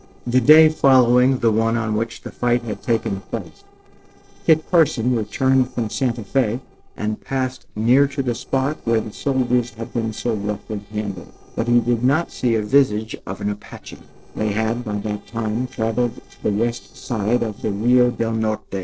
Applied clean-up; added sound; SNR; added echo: neural separator model SepFormer DNS4.